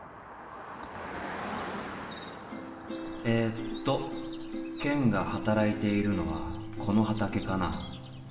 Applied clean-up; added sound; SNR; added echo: none; Car passing by; 12 dB; reverberation time 2.4 s.